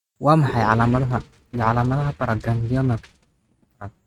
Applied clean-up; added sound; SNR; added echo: neural mask model RNNoise.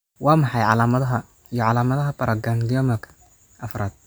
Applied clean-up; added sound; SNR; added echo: none; none; none; none.